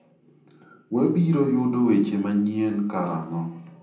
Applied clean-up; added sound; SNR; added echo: none; none; none; reverberation time 0.6 s.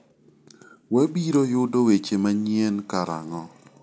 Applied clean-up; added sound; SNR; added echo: none; none; none; none.